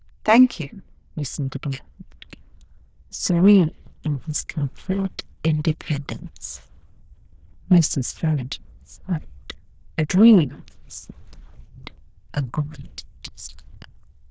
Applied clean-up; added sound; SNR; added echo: neural diffusion model UNIVERSE++.